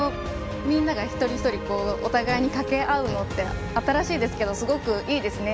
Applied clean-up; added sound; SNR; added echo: none; Fart; 13 dB; none.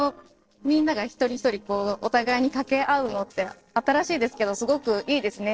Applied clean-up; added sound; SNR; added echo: neural separator model SepFormer DNS4.